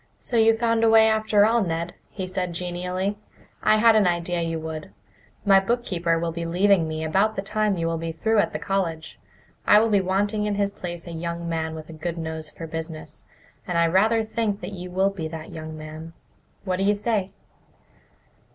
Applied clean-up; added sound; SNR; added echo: none; none; none; none.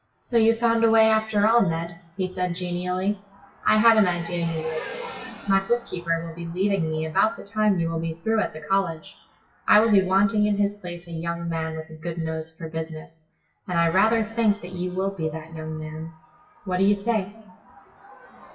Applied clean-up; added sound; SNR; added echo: classical method WPE with log-MMSE.